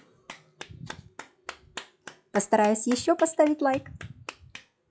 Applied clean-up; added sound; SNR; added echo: classical method log-MMSE.